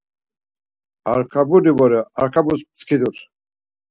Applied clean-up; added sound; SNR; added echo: none; none; none; none.